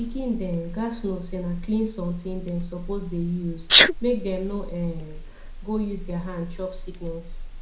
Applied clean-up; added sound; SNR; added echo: none; Sneeze; -1 dB; reverberation time 0.4 s.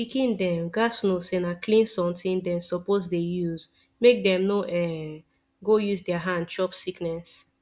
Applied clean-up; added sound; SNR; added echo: none; none; none; none.